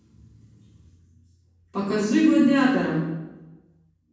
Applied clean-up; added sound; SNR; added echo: none; none; none; reverberation time 1.1 s.